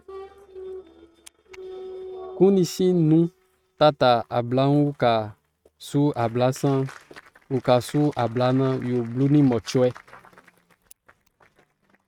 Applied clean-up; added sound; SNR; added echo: neural mask model RNNoise.